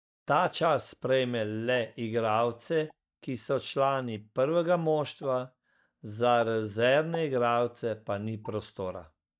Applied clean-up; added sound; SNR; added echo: neural mask model DeepFilterNet 3.